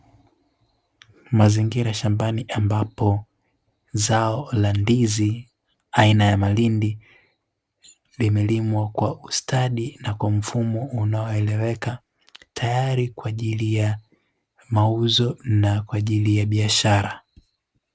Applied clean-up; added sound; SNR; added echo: none; none; none; none.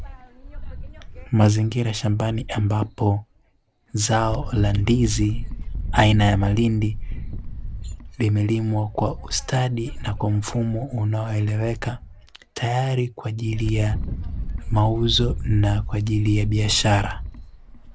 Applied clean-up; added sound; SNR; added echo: none; Wind; 8 dB; none.